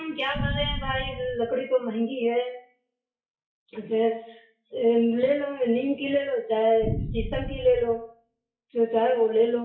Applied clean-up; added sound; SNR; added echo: classical method WPE with log-MMSE.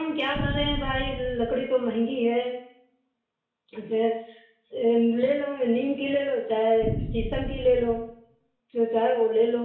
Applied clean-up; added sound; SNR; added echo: none; Boom; 7 dB; reverberation time 0.6 s.